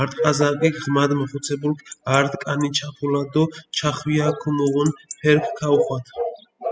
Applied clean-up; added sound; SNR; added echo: classical method spectral subtraction.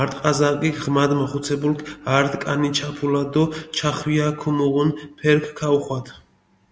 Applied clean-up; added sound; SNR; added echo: none; none; none; none.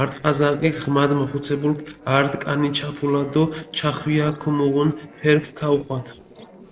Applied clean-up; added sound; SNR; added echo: neural separator model SepFormer DNS4.